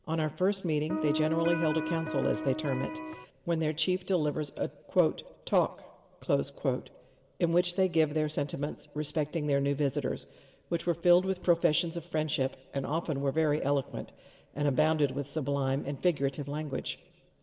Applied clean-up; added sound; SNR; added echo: none; Electric guitar; 4 dB; reverberation time 1.1 s.